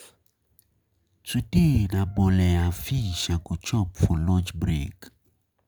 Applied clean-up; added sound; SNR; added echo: none; none; none; none.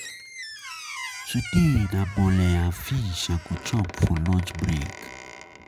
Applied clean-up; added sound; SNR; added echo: none; Squeak; 14 dB; none.